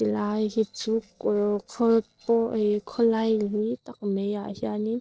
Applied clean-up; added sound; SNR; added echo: neural separator model SepFormer DNS4.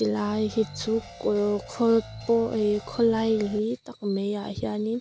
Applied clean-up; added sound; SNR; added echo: none; Guitar; 17 dB; none.